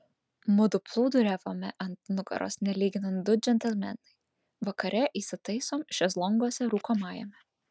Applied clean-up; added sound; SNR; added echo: none; none; none; none.